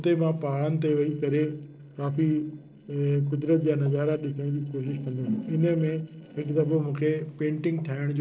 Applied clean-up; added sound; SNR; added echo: neural separator model SepFormer DNS4.